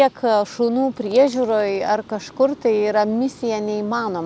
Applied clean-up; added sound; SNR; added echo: none; none; none; none.